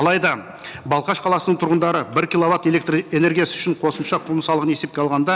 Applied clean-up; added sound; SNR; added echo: none; none; none; none.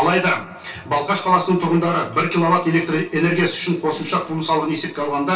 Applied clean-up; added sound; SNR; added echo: none; none; none; reverberation time 0.3 s.